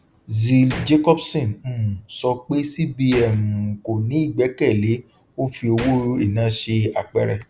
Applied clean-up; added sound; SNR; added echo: none; Gunshot, gunfire; 18 dB; none.